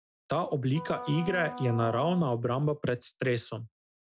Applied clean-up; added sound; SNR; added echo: none; Wind instrument, woodwind instrument; 13 dB; none.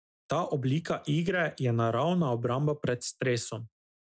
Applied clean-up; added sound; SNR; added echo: none; none; none; none.